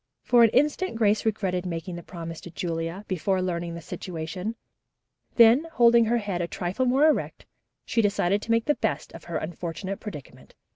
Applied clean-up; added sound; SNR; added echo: none; none; none; none.